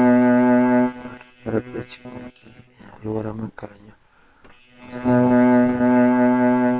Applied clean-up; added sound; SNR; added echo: neural separator model SepFormer WHAM!.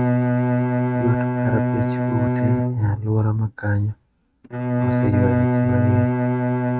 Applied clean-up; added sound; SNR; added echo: neural mask model RNNoise.